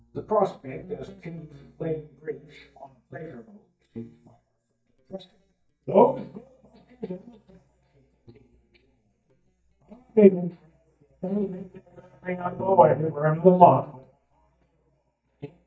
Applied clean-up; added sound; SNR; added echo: neural mask model DeepFilterNet 3.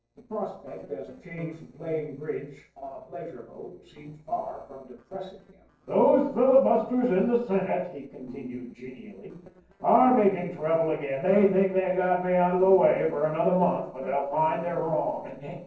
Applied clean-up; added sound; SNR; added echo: neural separator model SepFormer DNS4.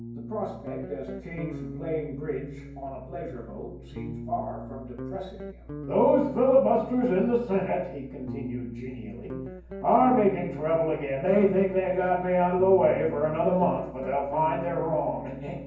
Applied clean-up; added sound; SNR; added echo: none; Guitar; 13 dB; reverberation time 0.9 s.